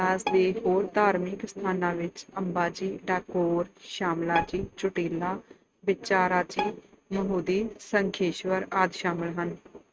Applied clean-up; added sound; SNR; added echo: neural mask model RNNoise.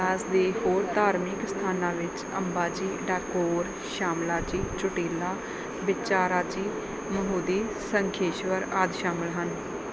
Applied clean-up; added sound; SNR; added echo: none; none; none; none.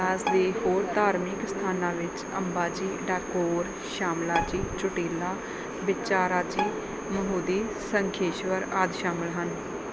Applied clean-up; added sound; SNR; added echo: none; Bowed string instrument; 11 dB; none.